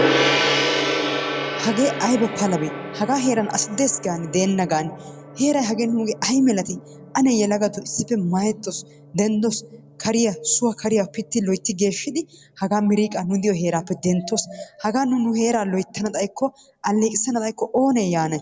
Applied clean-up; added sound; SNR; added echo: none; Gong; 8 dB; none.